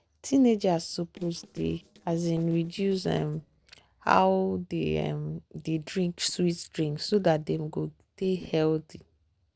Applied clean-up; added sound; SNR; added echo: neural separator model SepFormer DNS4.